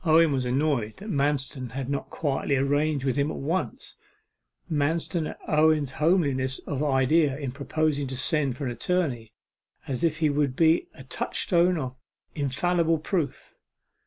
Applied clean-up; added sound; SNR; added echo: none; none; none; none.